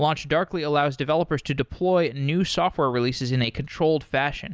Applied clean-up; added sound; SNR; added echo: none; none; none; none.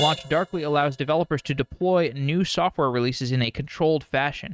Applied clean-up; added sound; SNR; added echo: neural mask model RNNoise.